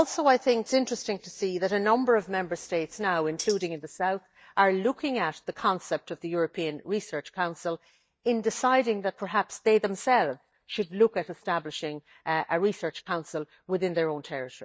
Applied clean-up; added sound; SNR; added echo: neural mask model DeepFilterNet 3.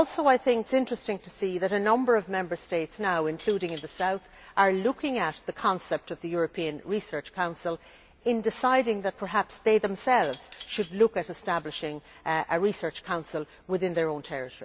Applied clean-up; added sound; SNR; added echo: none; Cutlery, silverware; 12 dB; none.